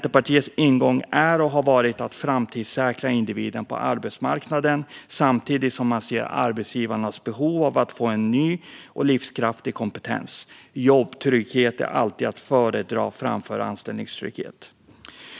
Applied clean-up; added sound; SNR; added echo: none; none; none; none.